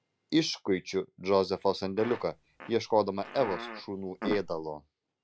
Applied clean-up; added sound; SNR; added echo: none; Fart; 11 dB; none.